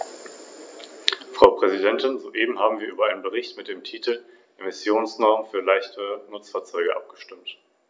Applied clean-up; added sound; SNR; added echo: none; none; none; none.